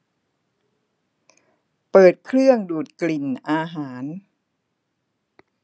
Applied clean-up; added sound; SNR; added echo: none; none; none; none.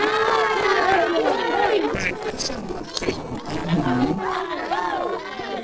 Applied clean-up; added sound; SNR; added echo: neural separator model SepFormer DNS4.